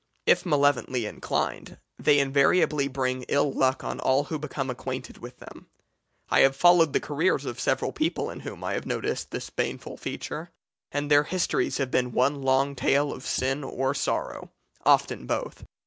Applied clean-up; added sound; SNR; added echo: none; none; none; none.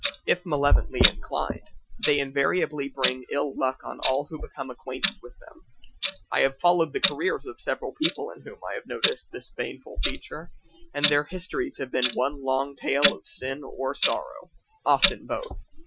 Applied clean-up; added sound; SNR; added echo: classical method Wiener filter.